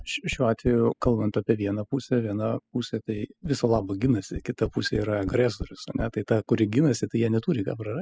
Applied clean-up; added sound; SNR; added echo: classical method spectral subtraction.